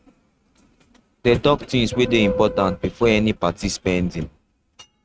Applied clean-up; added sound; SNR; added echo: neural mask model RNNoise.